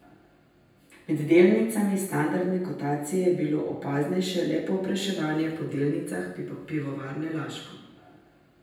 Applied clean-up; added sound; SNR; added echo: none; none; none; reverberation time 0.9 s.